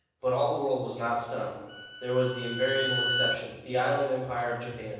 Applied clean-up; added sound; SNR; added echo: none; Bowed string instrument; 3 dB; reverberation time 1.1 s.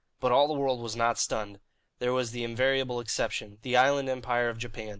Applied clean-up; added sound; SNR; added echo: none; none; none; none.